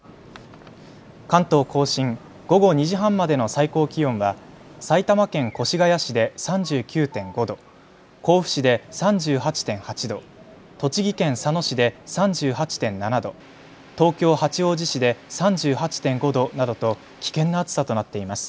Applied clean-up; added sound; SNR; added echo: none; none; none; none.